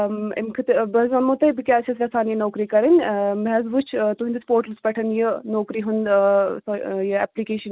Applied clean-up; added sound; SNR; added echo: none; none; none; none.